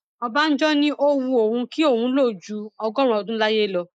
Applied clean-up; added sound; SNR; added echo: neural mask model Resemble Enhance denoiser.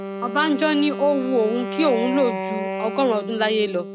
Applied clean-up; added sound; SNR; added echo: none; Wind instrument, woodwind instrument; 7 dB; none.